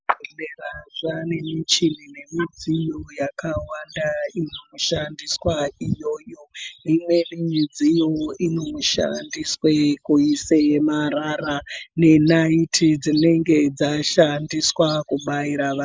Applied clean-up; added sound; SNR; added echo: neural mask model Resemble Enhance denoiser.